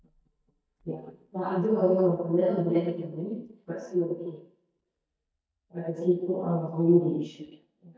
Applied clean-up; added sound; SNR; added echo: neural mask model DeepFilterNet 3.